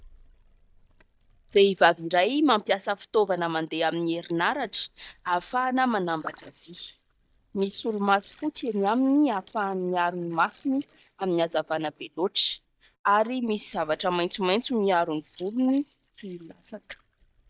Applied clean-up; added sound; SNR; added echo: neural mask model DeepFilterNet 3.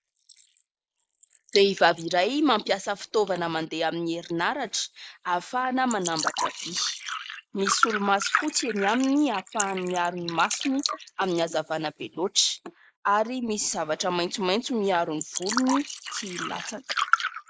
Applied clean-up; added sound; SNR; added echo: neural mask model Resemble Enhance denoiser.